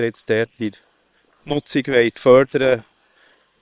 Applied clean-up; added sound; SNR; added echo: neural separator model SepFormer WHAM!.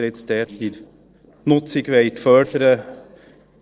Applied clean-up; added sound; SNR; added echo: neural separator model SepFormer DNS4.